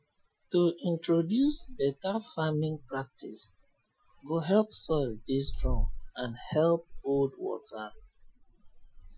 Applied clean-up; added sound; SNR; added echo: classical method Wiener filter.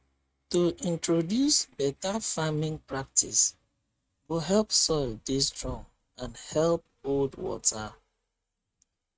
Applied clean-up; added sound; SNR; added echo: neural mask model RNNoise.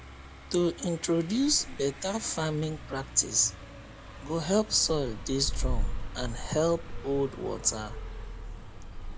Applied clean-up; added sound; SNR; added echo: none; Car passing by; 6 dB; none.